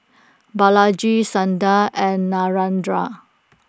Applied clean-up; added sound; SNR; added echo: none; none; none; none.